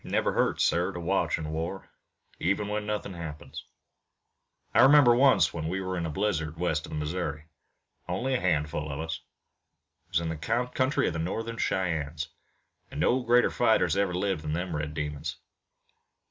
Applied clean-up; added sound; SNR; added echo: none; none; none; none.